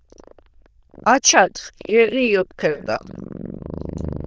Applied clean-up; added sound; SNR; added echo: neural diffusion model UNIVERSE++.